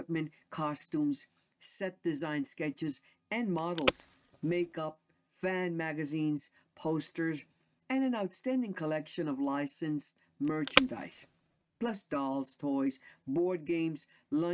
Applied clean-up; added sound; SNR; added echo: neural mask model RNNoise.